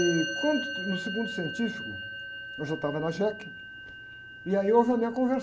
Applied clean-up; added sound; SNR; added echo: none; Musical instrument; 8 dB; none.